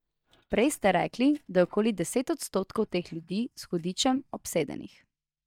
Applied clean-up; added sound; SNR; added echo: neural mask model DeepFilterNet 3.